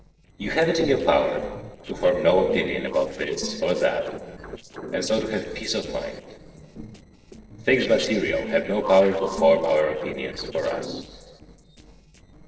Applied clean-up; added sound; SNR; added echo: neural separator model SepFormer DNS4.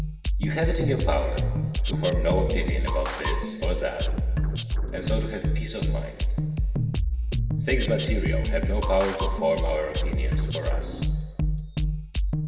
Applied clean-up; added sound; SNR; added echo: none; Drum kit; -5 dB; reverberation time 2.3 s.